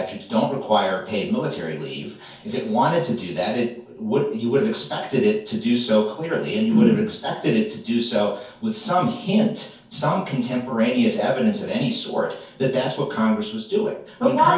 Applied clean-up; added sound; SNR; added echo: none; none; none; reverberation time 0.6 s.